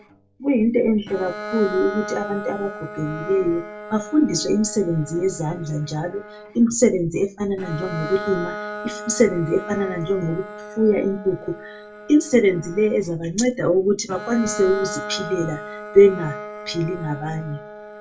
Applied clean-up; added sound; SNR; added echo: none; Bowed string instrument; 13 dB; reverberation time 0.2 s.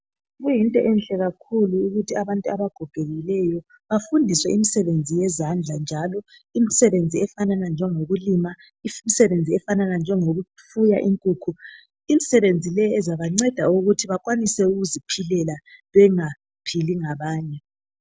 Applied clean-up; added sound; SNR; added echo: none; none; none; none.